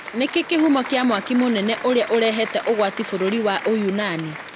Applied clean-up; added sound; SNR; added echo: none; Applause; 13 dB; none.